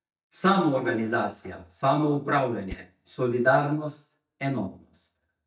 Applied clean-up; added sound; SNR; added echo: neural mask model DeepFilterNet 3.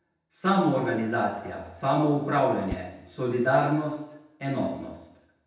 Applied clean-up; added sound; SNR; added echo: none; Whoosh, swoosh, swish; 17 dB; reverberation time 0.8 s.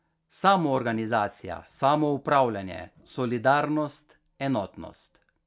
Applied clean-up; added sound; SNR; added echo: none; none; none; none.